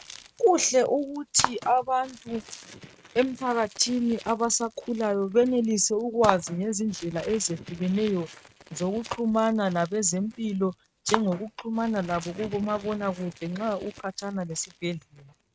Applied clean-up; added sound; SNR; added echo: neural mask model RNNoise.